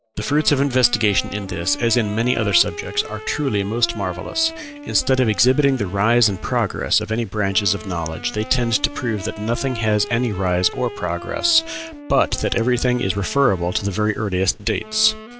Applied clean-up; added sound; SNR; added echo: none; Wind instrument, woodwind instrument; 15 dB; none.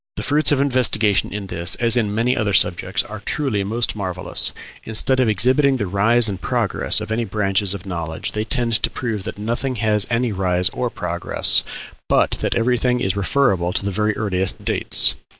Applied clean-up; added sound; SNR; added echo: none; none; none; none.